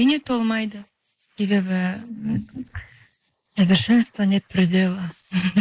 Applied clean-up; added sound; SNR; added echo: neural mask model Resemble Enhance denoiser.